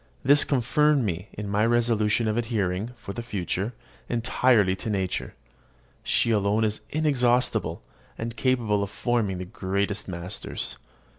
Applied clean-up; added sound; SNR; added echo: none; none; none; none.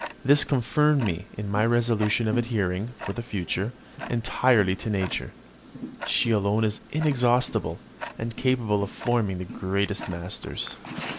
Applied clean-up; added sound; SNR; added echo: none; Tick-tock; 14 dB; none.